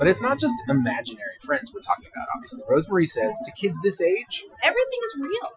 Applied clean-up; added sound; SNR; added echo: classical method Wiener filter.